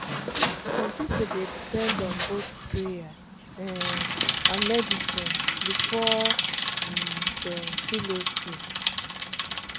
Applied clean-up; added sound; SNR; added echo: none; Bicycle; -4 dB; none.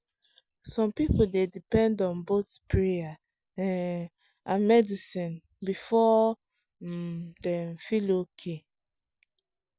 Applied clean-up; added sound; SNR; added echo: none; none; none; none.